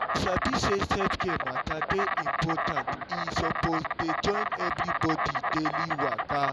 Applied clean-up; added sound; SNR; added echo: none; Insect; -2 dB; none.